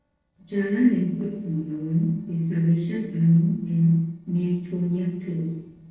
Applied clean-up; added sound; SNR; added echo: neural separator model SepFormer DNS4.